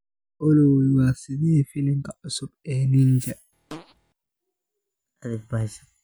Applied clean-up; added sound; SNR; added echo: none; Fart; 20 dB; none.